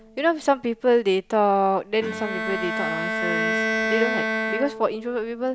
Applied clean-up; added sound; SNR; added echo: none; Bowed string instrument; 4 dB; none.